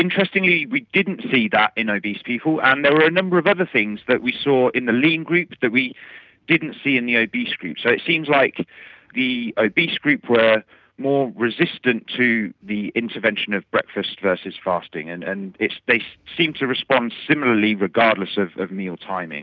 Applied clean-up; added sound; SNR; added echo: none; none; none; none.